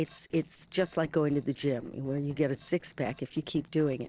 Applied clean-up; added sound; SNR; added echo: neural separator model SepFormer DNS4.